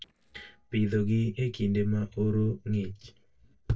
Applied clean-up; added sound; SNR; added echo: neural separator model SepFormer DNS4.